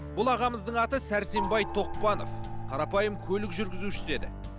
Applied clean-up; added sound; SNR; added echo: none; Gong; 5 dB; none.